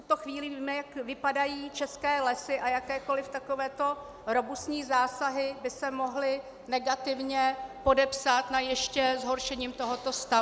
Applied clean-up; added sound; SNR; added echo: none; none; none; none.